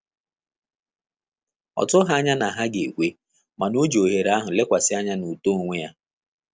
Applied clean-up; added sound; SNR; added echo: none; none; none; none.